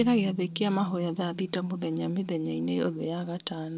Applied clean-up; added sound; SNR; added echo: none; Bass guitar; 15 dB; none.